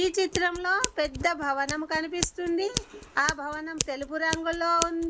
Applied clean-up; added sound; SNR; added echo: none; Scissors; 8 dB; none.